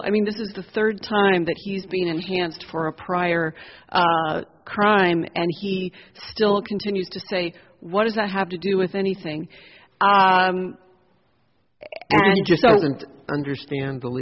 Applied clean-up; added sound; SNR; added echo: none; none; none; none.